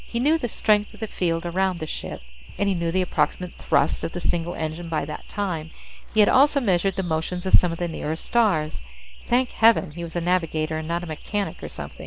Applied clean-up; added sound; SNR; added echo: none; none; none; none.